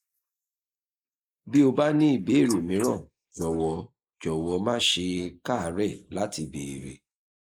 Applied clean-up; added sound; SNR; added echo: neural mask model Resemble Enhance denoiser.